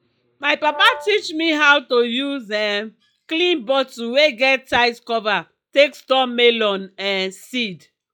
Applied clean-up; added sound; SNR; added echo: classical method log-MMSE.